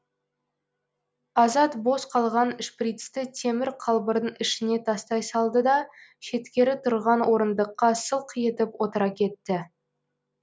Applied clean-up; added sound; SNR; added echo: none; none; none; none.